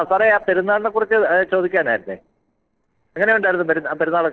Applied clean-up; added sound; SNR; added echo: neural separator model SepFormer DNS4.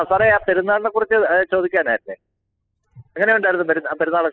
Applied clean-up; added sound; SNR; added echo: classical method spectral subtraction.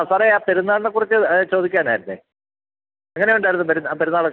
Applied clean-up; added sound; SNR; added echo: none; none; none; none.